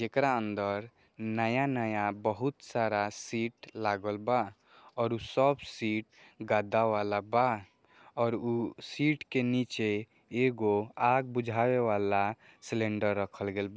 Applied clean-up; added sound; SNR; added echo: none; none; none; none.